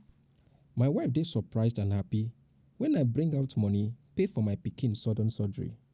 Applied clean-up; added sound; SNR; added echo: none; none; none; none.